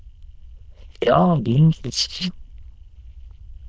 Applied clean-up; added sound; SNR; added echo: neural diffusion model UNIVERSE++.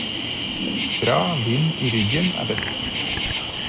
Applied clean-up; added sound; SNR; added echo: none; Cricket; -1 dB; none.